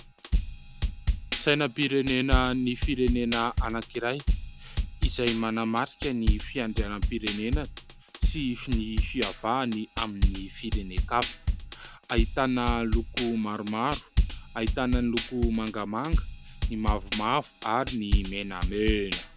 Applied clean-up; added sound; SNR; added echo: none; Drum kit; 0 dB; none.